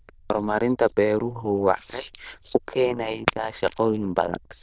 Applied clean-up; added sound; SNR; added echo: neural diffusion model UNIVERSE++.